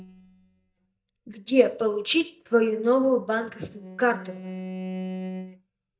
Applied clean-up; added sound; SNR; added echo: neural mask model DeepFilterNet 3.